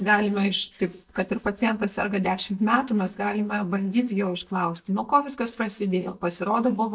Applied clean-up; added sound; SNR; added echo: neural mask model DeepFilterNet 3.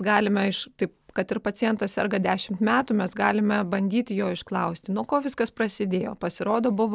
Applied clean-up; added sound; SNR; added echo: none; none; none; none.